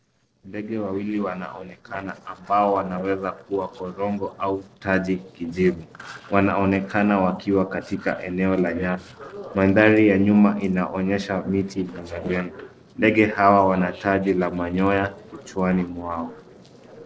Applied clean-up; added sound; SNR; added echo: neural separator model SepFormer DNS4.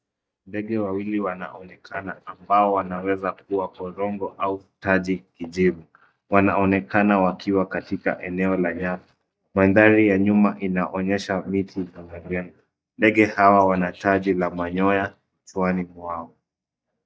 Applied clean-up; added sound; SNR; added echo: neural mask model DeepFilterNet 3.